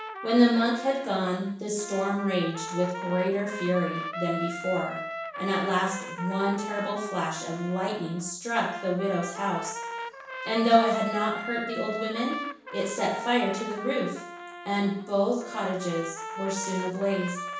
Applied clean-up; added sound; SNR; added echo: none; Trumpet; 9 dB; reverberation time 0.7 s.